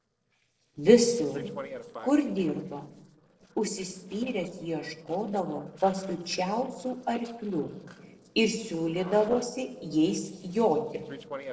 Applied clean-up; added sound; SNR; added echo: neural separator model SepFormer DNS4.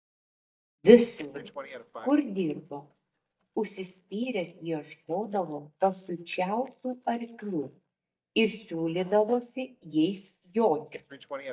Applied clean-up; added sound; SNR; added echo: neural mask model DeepFilterNet 3.